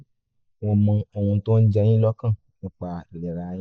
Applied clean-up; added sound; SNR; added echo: neural mask model Resemble Enhance denoiser.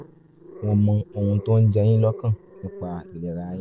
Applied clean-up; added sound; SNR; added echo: none; Growling; 18 dB; none.